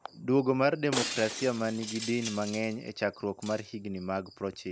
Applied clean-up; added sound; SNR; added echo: none; Shatter; 7 dB; none.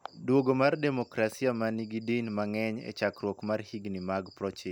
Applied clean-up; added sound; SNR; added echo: none; none; none; none.